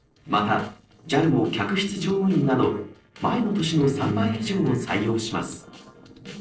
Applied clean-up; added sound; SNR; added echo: neural separator model SepFormer DNS4.